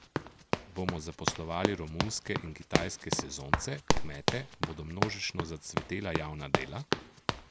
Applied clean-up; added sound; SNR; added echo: none; Run; -4 dB; none.